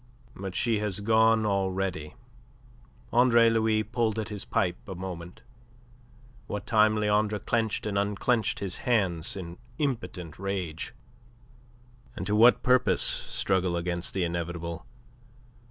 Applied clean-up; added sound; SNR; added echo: none; none; none; none.